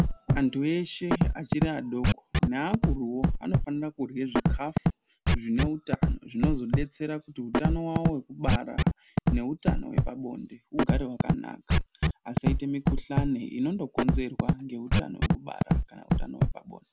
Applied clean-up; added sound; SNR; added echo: none; Scratching (performance technique); -5 dB; none.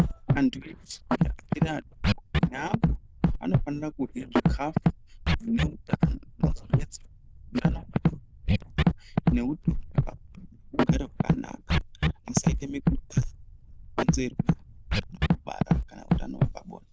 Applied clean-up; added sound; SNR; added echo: neural diffusion model UNIVERSE++.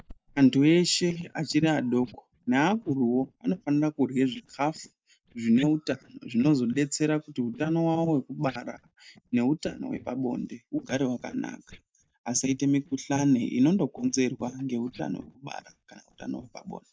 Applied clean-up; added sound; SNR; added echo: neural mask model DeepFilterNet 3.